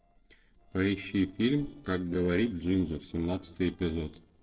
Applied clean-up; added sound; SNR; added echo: neural separator model SepFormer DNS4.